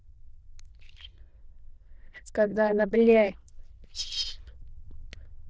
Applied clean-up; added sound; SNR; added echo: neural diffusion model UNIVERSE++.